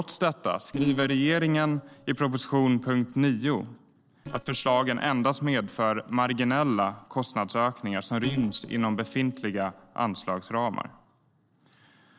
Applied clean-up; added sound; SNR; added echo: neural separator model SepFormer DNS4.